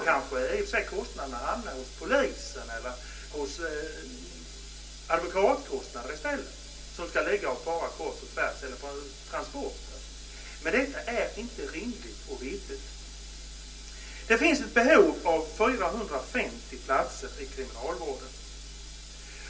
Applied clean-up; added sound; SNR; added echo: none; none; none; reverberation time 0.3 s.